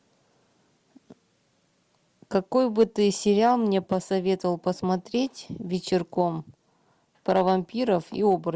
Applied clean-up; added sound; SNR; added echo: none; none; none; none.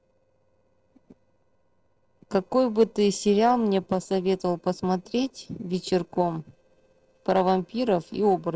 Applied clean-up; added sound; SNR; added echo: neural separator model SepFormer DNS4.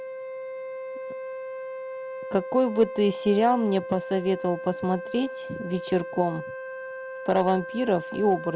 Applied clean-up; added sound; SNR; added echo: none; Wind instrument, woodwind instrument; 9 dB; none.